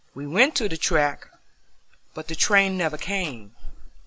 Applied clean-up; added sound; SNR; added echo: neural mask model Resemble Enhance denoiser.